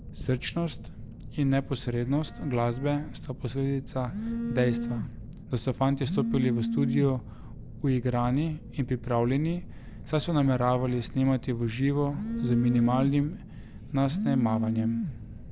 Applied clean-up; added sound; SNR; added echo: none; Telephone; 6 dB; none.